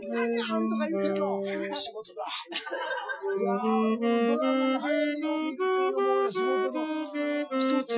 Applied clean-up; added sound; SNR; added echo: classical method Wiener filter.